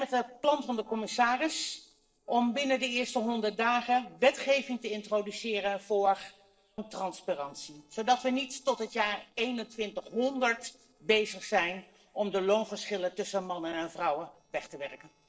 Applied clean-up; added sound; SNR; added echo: neural separator model SepFormer DNS4.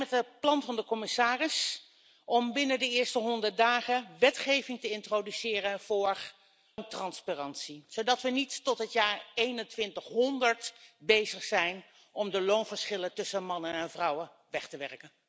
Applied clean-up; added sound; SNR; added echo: none; none; none; none.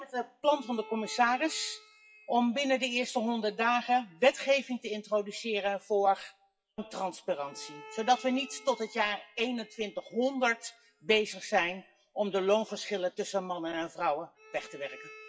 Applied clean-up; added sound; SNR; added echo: classical method WPE with log-MMSE.